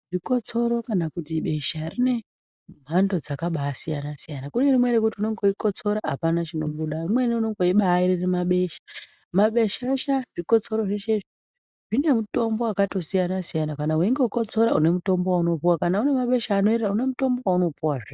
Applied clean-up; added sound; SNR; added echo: neural mask model DeepFilterNet 3.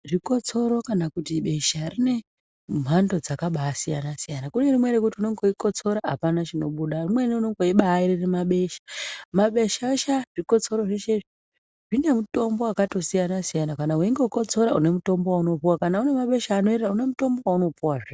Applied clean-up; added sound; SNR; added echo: none; none; none; none.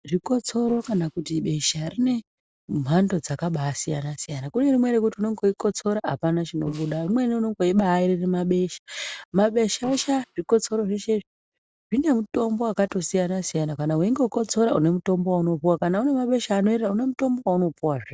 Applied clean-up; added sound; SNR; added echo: neural separator model SepFormer DNS4.